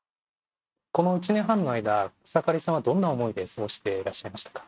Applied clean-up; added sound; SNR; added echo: neural mask model RNNoise.